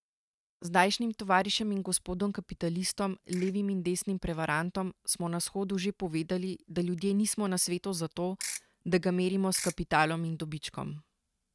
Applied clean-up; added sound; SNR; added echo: neural mask model RNNoise.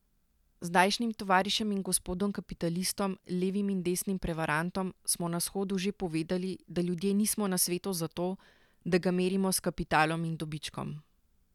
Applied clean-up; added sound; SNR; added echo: none; none; none; none.